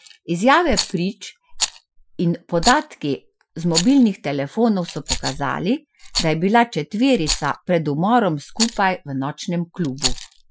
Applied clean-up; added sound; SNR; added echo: classical method Wiener filter.